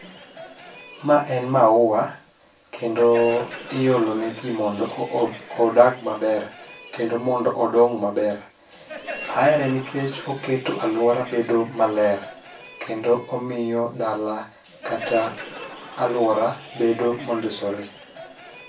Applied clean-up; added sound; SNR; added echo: none; Crowd; 17 dB; reverberation time 0.3 s.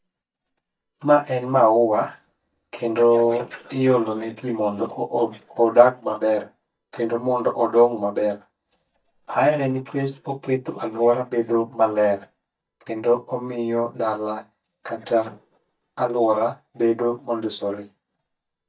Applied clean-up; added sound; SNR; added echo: neural mask model DeepFilterNet 3.